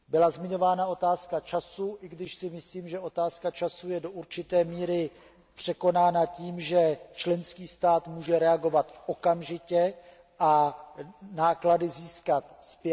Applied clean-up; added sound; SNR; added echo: none; none; none; none.